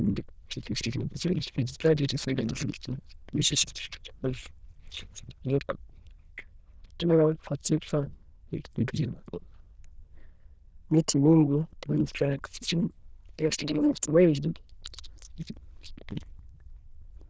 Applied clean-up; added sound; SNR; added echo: neural diffusion model UNIVERSE++.